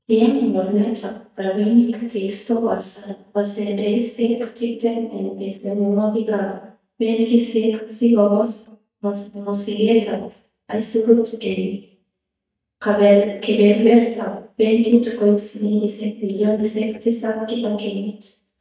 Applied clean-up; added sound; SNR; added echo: neural mask model DeepFilterNet 3.